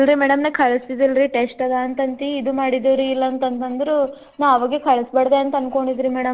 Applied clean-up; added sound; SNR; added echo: neural separator model SepFormer DNS4.